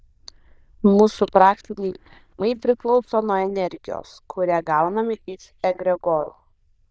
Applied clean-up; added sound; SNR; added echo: neural diffusion model UNIVERSE++.